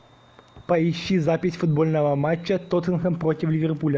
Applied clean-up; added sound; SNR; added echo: none; none; none; none.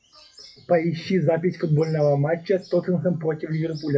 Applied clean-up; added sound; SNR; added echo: classical method WPE with log-MMSE.